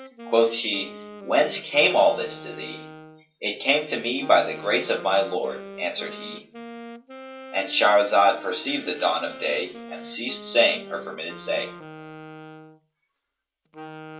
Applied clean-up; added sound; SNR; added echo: none; Wind instrument, woodwind instrument; 16 dB; reverberation time 0.3 s.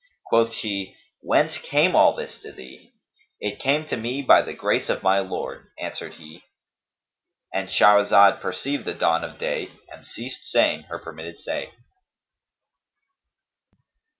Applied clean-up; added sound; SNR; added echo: none; none; none; none.